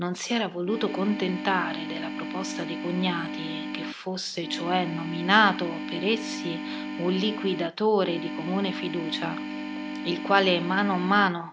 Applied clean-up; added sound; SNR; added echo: none; Organ; 6 dB; none.